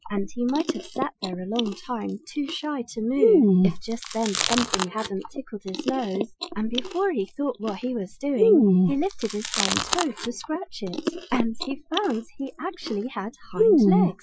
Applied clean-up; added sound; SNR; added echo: classical method Wiener filter.